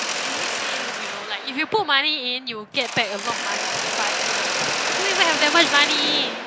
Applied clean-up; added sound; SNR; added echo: none; Mechanisms; 2 dB; none.